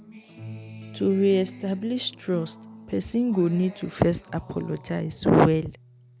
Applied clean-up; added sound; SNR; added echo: none; Acoustic guitar; 18 dB; none.